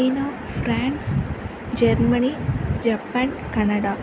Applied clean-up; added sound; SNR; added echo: none; none; none; none.